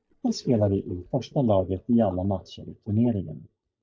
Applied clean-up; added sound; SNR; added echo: neural mask model DeepFilterNet 3.